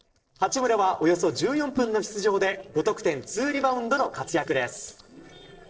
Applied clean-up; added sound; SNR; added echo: neural separator model SepFormer DNS4.